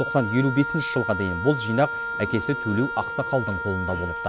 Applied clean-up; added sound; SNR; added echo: none; Wind instrument, woodwind instrument; 5 dB; none.